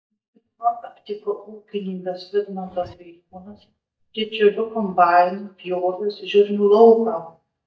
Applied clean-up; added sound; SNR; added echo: neural mask model DeepFilterNet 3.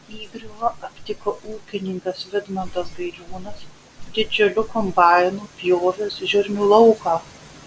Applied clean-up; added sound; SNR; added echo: none; none; none; none.